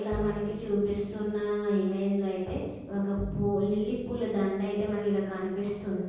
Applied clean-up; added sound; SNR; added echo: none; Bowed string instrument; 15 dB; reverberation time 1.3 s.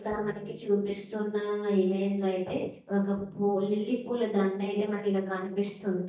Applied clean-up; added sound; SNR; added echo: neural mask model DeepFilterNet 3.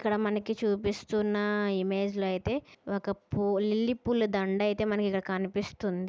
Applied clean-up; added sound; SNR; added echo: none; none; none; none.